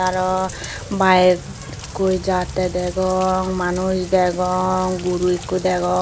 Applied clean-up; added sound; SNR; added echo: none; Rain; 13 dB; none.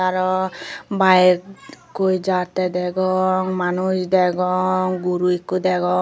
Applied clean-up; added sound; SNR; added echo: none; none; none; none.